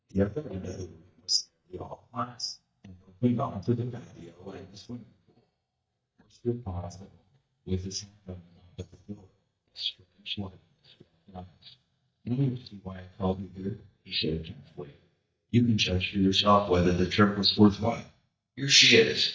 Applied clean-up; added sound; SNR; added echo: neural mask model DeepFilterNet 3.